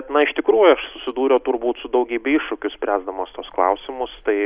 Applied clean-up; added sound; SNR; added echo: none; none; none; none.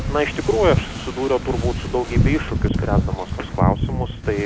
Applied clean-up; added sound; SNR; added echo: none; Wind / Ocean; -1 dB; none.